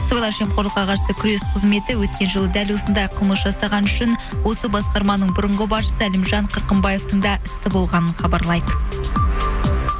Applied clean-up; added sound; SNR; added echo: none; none; none; none.